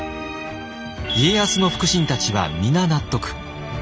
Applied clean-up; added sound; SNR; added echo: none; none; none; none.